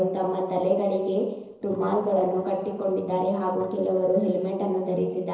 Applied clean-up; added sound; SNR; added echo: neural separator model SepFormer DNS4.